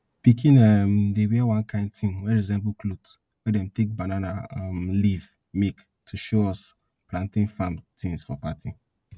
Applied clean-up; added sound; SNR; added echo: none; none; none; none.